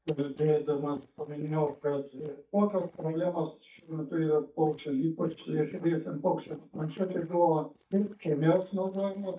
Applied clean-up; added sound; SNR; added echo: neural mask model DeepFilterNet 3.